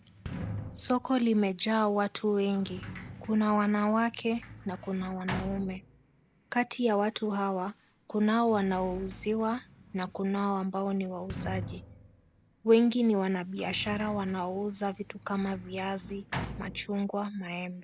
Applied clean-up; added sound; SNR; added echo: none; Sliding door; 14 dB; none.